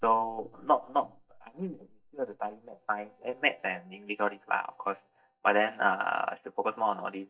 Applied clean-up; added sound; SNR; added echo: neural mask model DeepFilterNet 3.